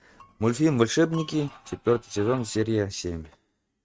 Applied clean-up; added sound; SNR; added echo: neural mask model RNNoise.